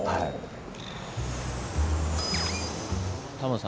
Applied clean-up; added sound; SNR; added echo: none; Fixed-wing aircraft, airplane; 5 dB; none.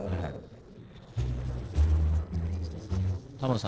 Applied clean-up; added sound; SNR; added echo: neural separator model SepFormer DNS4.